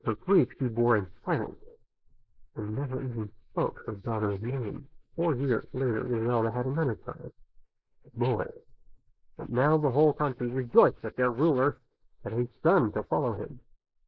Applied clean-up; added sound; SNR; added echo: neural mask model Resemble Enhance denoiser.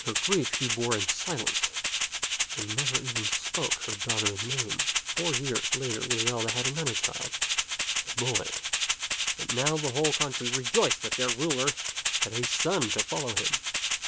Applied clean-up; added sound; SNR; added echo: none; Rattle (instrument); -4 dB; none.